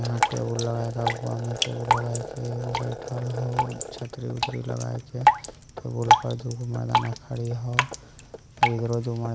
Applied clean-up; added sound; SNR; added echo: none; Drip; -2 dB; none.